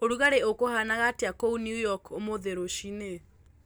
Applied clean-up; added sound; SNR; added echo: none; none; none; none.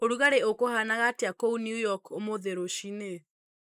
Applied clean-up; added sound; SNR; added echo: neural mask model Resemble Enhance denoiser.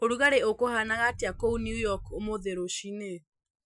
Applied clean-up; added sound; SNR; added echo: classical method Wiener filter.